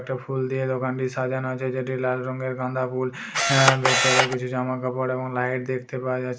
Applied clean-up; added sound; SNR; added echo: none; Camera; -4 dB; none.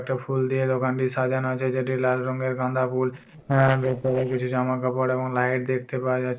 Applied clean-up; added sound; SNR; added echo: neural separator model SepFormer DNS4.